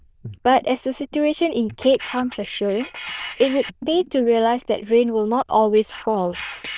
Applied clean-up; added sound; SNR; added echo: neural diffusion model UNIVERSE++.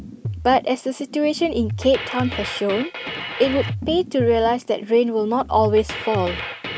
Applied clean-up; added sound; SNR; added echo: none; Drum kit; 9 dB; none.